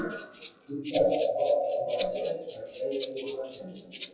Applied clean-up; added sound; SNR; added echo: classical method WPE with log-MMSE.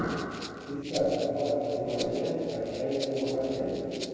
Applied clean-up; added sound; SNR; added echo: none; Rattle (instrument); 15 dB; reverberation time 2.2 s.